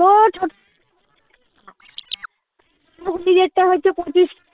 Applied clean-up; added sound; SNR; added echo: neural separator model SepFormer WHAM!.